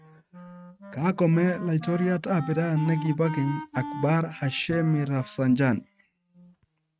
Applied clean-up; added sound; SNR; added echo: neural mask model RNNoise.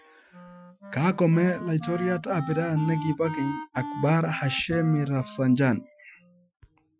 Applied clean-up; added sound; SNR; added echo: classical method Wiener filter.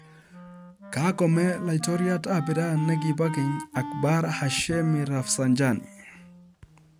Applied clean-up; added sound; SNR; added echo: none; Wind instrument, woodwind instrument; 13 dB; none.